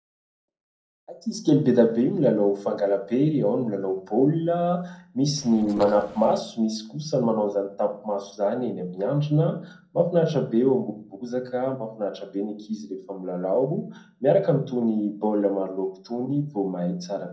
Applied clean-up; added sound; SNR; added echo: neural separator model SepFormer DNS4.